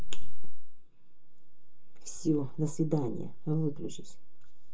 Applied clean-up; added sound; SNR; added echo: none; none; none; reverberation time 0.2 s.